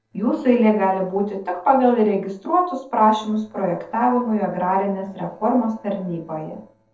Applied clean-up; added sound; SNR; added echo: neural separator model SepFormer DNS4.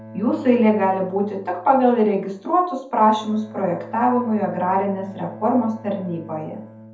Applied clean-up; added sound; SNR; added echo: none; Bowed string instrument; 20 dB; reverberation time 0.5 s.